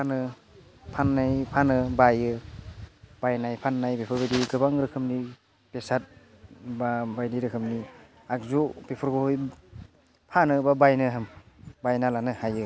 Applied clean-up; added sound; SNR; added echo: none; none; none; none.